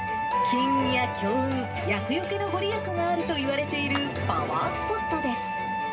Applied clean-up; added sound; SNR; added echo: none; Clapping; 17 dB; reverberation time 0.2 s.